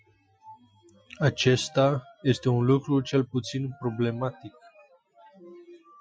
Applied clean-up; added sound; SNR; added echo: classical method Wiener filter.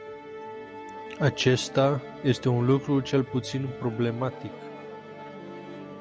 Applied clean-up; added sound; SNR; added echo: none; Musical instrument; 12 dB; none.